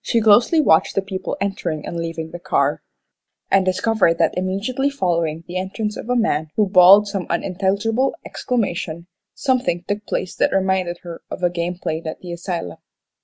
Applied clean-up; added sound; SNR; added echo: none; none; none; none.